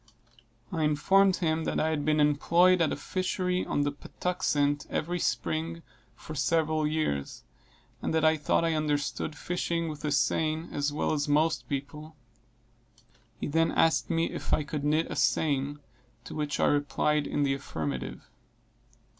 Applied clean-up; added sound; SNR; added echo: none; none; none; none.